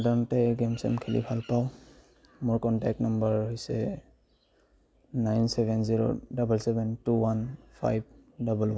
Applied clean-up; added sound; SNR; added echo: none; none; none; none.